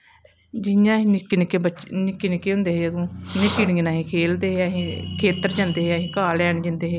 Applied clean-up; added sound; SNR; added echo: none; none; none; none.